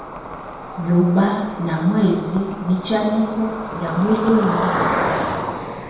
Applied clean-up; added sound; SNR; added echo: none; Cricket; 5 dB; reverberation time 1.1 s.